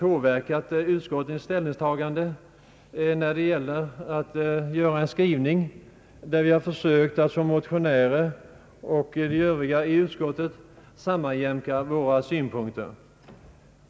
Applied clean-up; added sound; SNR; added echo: none; none; none; none.